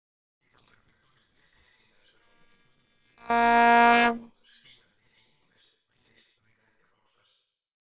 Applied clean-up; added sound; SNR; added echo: neural separator model SepFormer WHAMR!.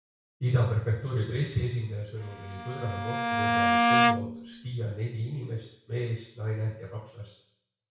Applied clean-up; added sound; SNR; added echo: none; Bowed string instrument; -4 dB; reverberation time 0.6 s.